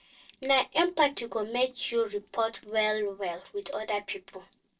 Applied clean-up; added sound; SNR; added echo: neural separator model SepFormer DNS4.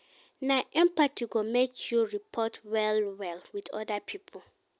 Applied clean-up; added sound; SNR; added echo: none; none; none; none.